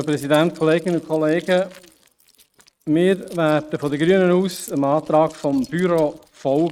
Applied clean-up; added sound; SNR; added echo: neural mask model RNNoise.